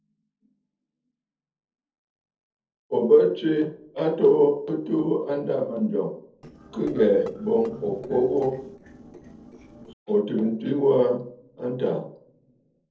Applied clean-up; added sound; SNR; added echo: neural separator model SepFormer DNS4.